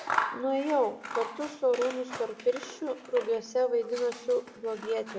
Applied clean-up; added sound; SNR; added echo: none; Scissors; 8 dB; reverberation time 0.7 s.